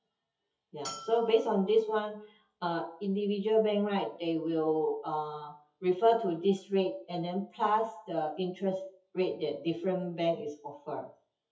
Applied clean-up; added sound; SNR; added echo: classical method WPE with log-MMSE.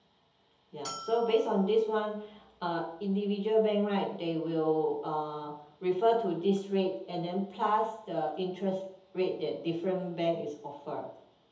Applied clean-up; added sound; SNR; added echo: none; Bell; 16 dB; reverberation time 0.8 s.